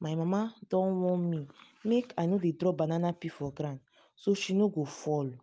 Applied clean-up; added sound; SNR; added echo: none; none; none; none.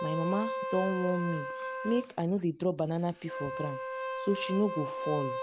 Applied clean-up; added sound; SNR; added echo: none; Wind instrument, woodwind instrument; 5 dB; none.